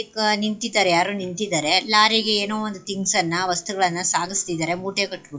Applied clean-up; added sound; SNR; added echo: classical method WPE with log-MMSE.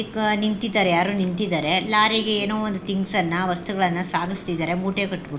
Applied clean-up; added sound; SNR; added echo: none; Boiling; 18 dB; reverberation time 0.4 s.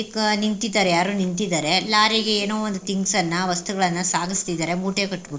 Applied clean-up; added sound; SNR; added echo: neural separator model SepFormer DNS4.